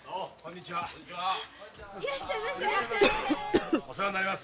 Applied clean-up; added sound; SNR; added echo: none; Cough; -2 dB; none.